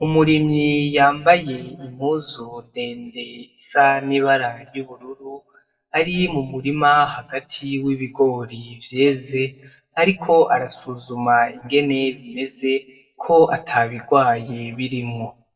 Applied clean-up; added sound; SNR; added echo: neural mask model DeepFilterNet 3.